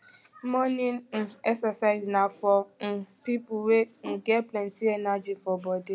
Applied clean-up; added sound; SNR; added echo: none; none; none; none.